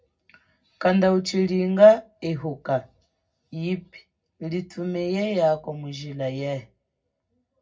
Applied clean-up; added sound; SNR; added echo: none; none; none; reverberation time 0.4 s.